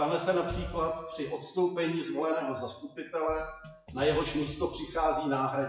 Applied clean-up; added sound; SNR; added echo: classical method WPE with log-MMSE.